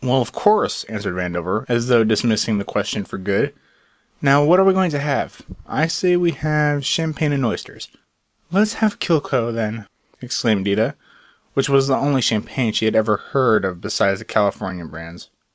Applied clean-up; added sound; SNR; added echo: none; none; none; none.